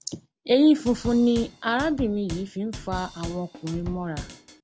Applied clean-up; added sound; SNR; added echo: none; Drum / Drum kit; 13 dB; none.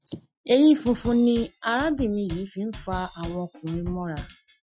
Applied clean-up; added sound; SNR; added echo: classical method Wiener filter.